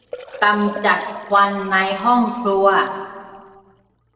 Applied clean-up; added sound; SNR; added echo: neural separator model SepFormer DNS4.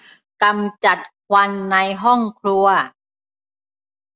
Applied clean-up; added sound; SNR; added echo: none; none; none; none.